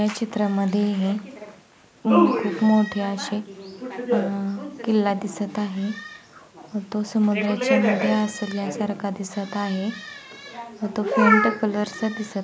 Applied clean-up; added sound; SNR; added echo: none; none; none; none.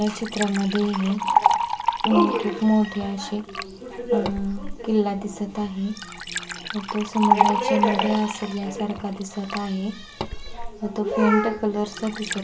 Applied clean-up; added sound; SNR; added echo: none; Liquid; 4 dB; reverberation time 0.2 s.